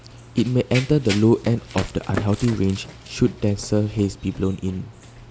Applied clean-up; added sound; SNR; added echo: none; Run; 13 dB; none.